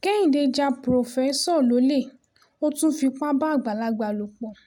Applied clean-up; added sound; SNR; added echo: none; none; none; none.